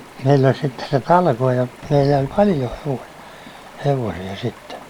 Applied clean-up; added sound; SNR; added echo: none; Gunshot, gunfire / Boom + Stream; 20 dB; none.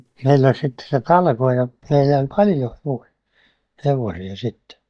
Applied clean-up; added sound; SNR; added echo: neural mask model DeepFilterNet 3.